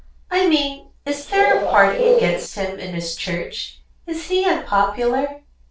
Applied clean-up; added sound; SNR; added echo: neural separator model SepFormer DNS4.